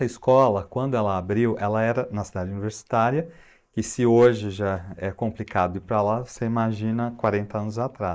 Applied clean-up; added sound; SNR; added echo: neural mask model Resemble Enhance denoiser.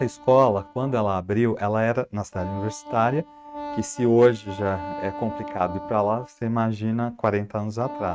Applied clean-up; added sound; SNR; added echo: neural mask model RNNoise.